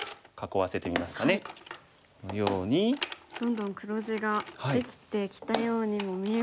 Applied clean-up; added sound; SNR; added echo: none; none; none; none.